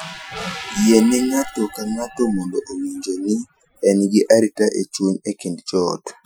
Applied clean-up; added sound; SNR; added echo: classical method Wiener filter.